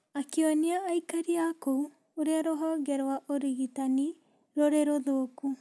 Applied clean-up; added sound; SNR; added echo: none; none; none; none.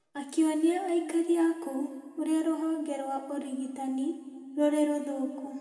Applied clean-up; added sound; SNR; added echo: none; none; none; reverberation time 2.0 s.